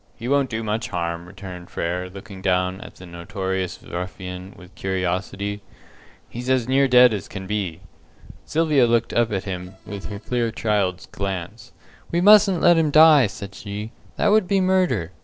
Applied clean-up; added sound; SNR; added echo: neural separator model SepFormer DNS4.